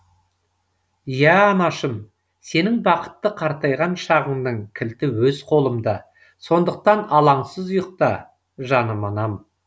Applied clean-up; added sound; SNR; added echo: none; none; none; none.